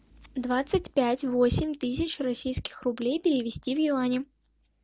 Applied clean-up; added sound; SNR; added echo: none; none; none; none.